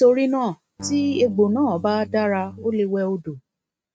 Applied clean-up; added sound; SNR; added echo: neural mask model RNNoise.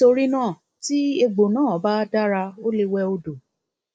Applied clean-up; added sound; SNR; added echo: neural mask model Resemble Enhance denoiser.